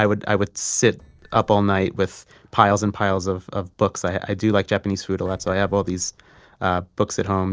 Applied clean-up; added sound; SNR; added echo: neural separator model SepFormer DNS4.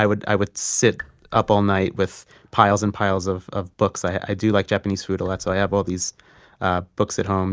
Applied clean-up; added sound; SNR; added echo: neural mask model DeepFilterNet 3.